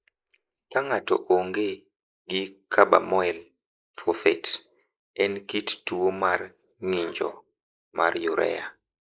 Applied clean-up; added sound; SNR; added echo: neural mask model Resemble Enhance denoiser.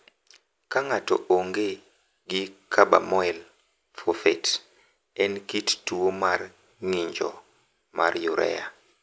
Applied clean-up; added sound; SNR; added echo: none; none; none; none.